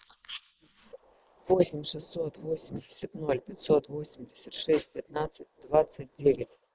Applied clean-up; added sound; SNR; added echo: neural mask model Resemble Enhance denoiser.